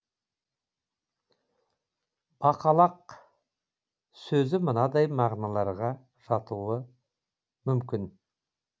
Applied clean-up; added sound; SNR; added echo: none; none; none; none.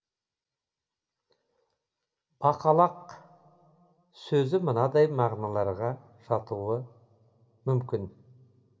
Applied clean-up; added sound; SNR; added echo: none; none; none; reverberation time 0.5 s.